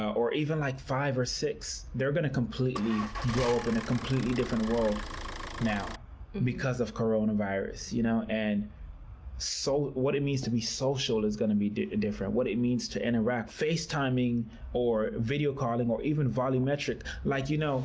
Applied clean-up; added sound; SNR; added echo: none; Idling / Engine starting / Motor vehicle (road); 9 dB; none.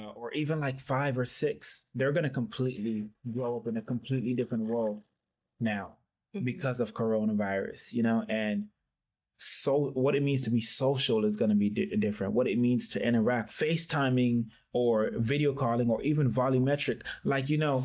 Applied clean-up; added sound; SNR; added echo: neural mask model DeepFilterNet 3.